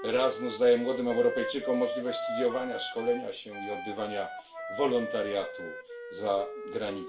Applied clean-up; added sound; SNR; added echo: none; Wind instrument, woodwind instrument; 8 dB; reverberation time 0.3 s.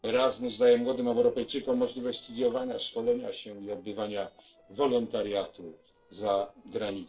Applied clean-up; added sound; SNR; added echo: neural separator model SepFormer DNS4.